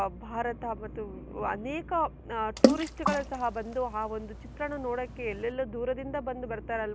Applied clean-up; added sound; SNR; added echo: none; Water / Splash, splatter; -2 dB; none.